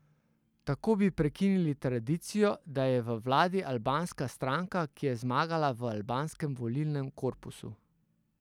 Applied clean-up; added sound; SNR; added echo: none; none; none; none.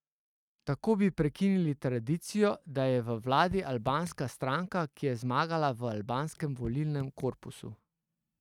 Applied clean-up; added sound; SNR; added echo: neural mask model RNNoise.